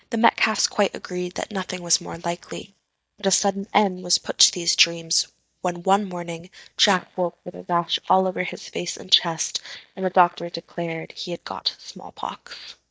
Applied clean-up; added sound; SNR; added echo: neural mask model DeepFilterNet 3.